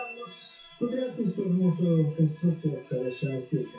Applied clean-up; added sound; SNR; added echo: classical method WPE with log-MMSE.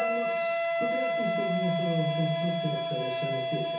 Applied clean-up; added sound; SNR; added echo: none; Wind instrument, woodwind instrument; -4 dB; reverberation time 0.5 s.